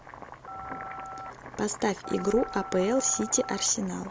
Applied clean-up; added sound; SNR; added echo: none; Boiling + Telephone; 11 dB; none.